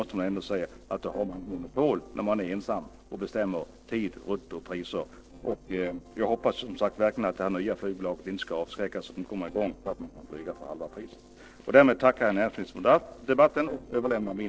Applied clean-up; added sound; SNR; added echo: neural separator model SepFormer DNS4.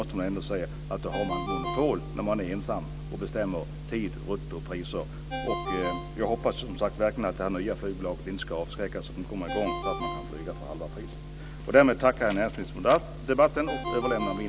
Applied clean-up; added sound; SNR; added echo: none; Ringtone; 11 dB; none.